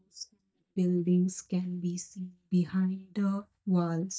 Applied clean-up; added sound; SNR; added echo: neural mask model DeepFilterNet 3.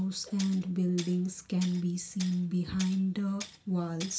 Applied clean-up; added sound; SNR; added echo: none; Tools; 17 dB; reverberation time 0.2 s.